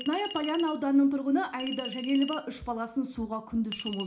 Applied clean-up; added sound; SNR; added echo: none; Chink, clink; 14 dB; reverberation time 0.4 s.